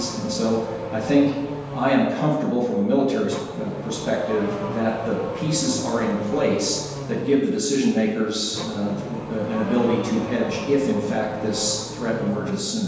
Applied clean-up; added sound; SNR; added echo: none; Accelerating, revving, vroom / Car; 9 dB; reverberation time 1.2 s.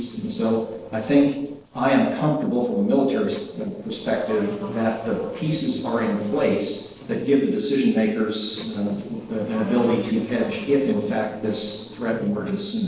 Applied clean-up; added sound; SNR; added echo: neural separator model SepFormer DNS4.